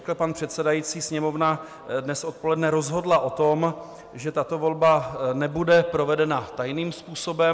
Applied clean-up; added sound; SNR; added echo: none; none; none; none.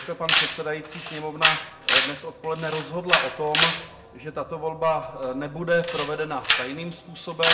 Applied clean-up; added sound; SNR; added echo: none; Camera; -4 dB; reverberation time 0.8 s.